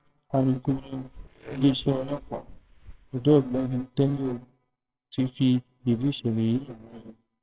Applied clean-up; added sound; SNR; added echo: neural separator model SepFormer WHAMR!.